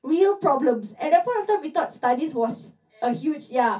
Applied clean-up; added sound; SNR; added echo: none; none; none; reverberation time 0.3 s.